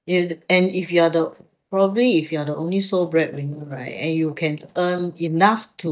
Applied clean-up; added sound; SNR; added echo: neural mask model DeepFilterNet 3.